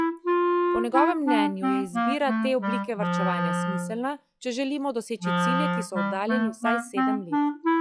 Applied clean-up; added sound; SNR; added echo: classical method log-MMSE.